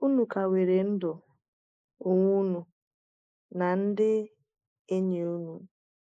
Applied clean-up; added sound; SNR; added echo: neural mask model Resemble Enhance denoiser.